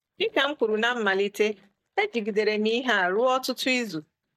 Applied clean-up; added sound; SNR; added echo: neural mask model DeepFilterNet 3.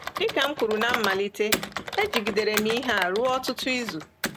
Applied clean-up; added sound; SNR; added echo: none; Computer keyboard; 5 dB; none.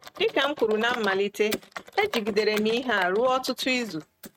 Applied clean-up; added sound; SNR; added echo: neural mask model RNNoise.